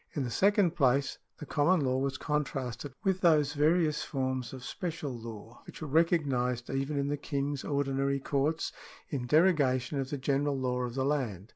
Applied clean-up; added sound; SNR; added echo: none; none; none; none.